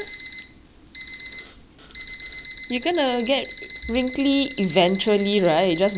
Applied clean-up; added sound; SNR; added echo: none; Alarm; -2 dB; none.